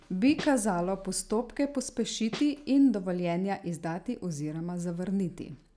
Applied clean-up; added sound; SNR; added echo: none; Snare drum; 10 dB; none.